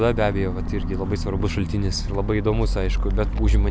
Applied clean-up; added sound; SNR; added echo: none; none; none; none.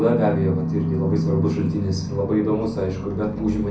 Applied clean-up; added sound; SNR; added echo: none; none; none; reverberation time 0.6 s.